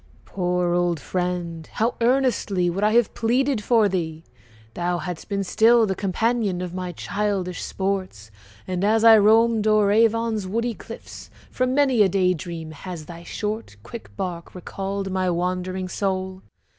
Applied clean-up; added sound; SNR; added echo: none; none; none; none.